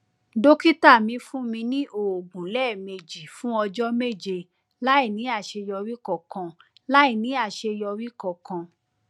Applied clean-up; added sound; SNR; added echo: none; none; none; none.